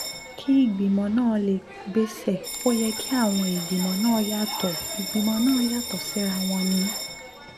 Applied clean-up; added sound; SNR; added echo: none; Bell; 8 dB; none.